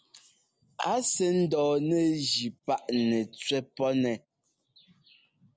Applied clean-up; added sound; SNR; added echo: none; none; none; none.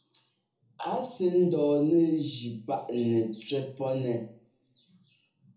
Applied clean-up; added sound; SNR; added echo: none; none; none; reverberation time 1.0 s.